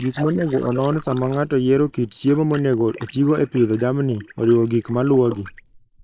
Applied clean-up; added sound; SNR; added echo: neural mask model Resemble Enhance denoiser.